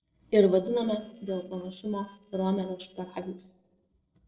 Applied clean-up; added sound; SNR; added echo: neural separator model SepFormer DNS4.